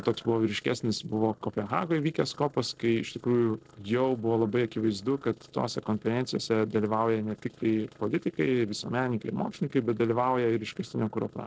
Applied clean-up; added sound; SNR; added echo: neural separator model SepFormer DNS4.